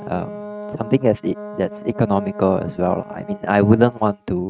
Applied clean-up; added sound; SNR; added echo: neural mask model RNNoise.